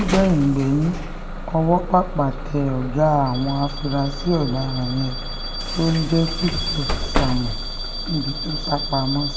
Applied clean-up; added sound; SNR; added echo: none; Bus / Alarm; 4 dB; reverberation time 0.5 s.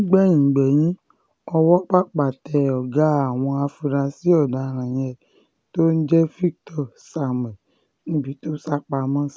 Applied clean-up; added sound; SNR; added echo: none; none; none; none.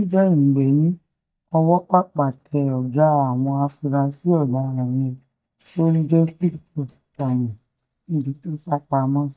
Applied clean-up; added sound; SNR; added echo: neural mask model DeepFilterNet 3.